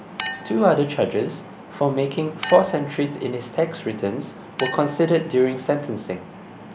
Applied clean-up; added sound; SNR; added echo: none; Chink, clink; 10 dB; none.